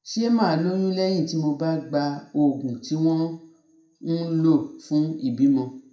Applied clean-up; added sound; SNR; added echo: none; none; none; reverberation time 0.5 s.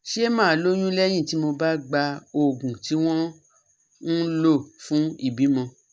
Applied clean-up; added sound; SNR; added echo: none; none; none; none.